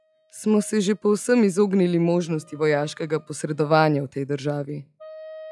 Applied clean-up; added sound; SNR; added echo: classical method log-MMSE.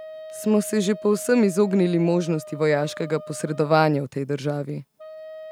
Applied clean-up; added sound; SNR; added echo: none; Wind instrument, woodwind instrument; 17 dB; none.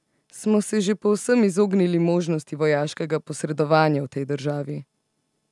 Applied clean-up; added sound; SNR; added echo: none; none; none; none.